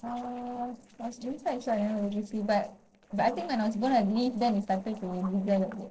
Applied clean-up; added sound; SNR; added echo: neural separator model SepFormer DNS4.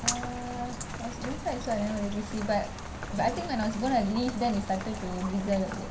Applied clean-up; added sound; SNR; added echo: none; Rain; 6 dB; reverberation time 0.3 s.